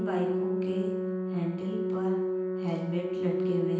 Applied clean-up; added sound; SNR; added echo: none; Organ; -3 dB; reverberation time 0.9 s.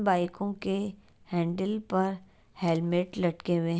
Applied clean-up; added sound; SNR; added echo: none; none; none; none.